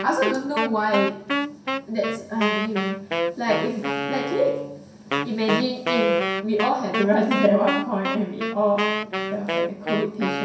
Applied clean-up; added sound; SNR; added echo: none; Wind instrument, woodwind instrument; 2 dB; reverberation time 0.7 s.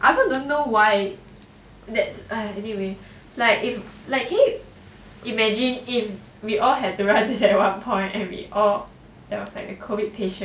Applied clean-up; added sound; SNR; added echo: none; none; none; none.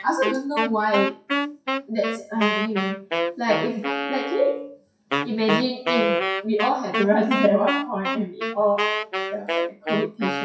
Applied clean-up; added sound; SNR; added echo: classical method WPE with log-MMSE.